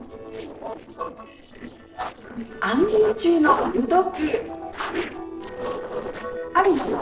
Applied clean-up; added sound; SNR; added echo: neural separator model SepFormer DNS4.